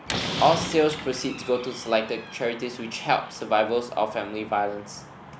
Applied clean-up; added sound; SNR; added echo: none; Slam; 10 dB; none.